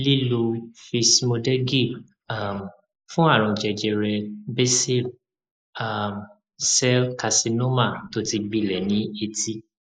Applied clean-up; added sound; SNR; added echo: neural mask model Resemble Enhance denoiser.